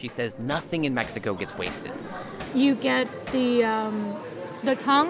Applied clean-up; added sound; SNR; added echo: none; Hammer; 19 dB; none.